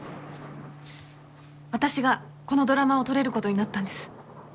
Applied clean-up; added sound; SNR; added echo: none; Thunder / Rain; 19 dB; none.